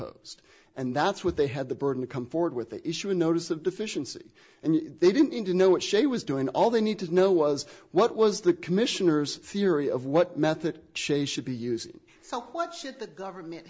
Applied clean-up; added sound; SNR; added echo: none; none; none; none.